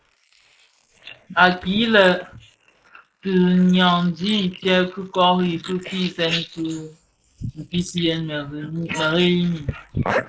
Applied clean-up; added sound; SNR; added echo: neural mask model Resemble Enhance denoiser.